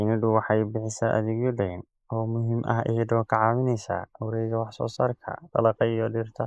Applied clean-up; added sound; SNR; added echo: neural mask model Resemble Enhance denoiser.